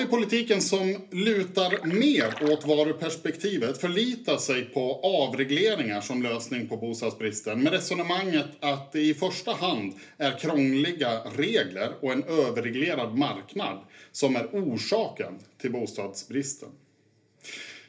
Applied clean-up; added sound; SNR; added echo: neural separator model SepFormer DNS4.